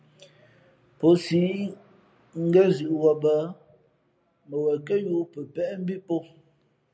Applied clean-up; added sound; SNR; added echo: none; none; none; none.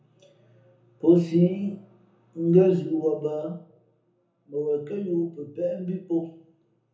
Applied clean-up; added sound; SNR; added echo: none; none; none; reverberation time 0.6 s.